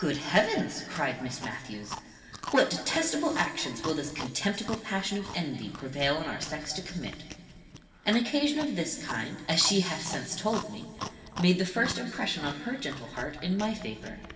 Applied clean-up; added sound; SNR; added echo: none; Chewing, mastication; 13 dB; reverberation time 2.3 s.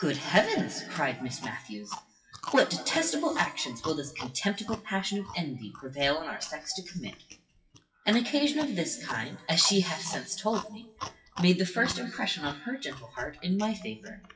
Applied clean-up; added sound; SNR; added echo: classical method WPE with log-MMSE.